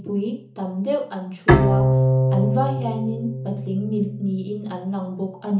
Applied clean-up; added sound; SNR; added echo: none; Bowed string instrument; -3 dB; reverberation time 0.8 s.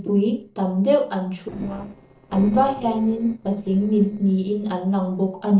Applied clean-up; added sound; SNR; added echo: neural separator model SepFormer DNS4.